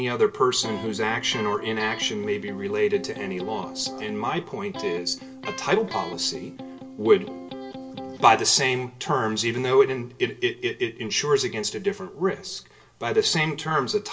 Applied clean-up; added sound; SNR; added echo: none; Electric guitar; 12 dB; reverberation time 0.2 s.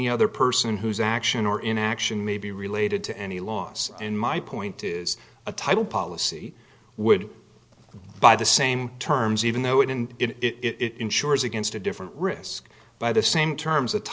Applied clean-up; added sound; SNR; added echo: none; none; none; none.